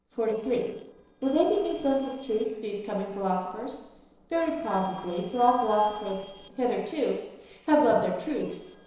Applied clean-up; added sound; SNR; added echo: neural separator model SepFormer DNS4.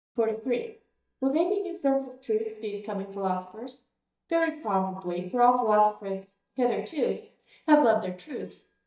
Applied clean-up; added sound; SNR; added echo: neural mask model DeepFilterNet 3.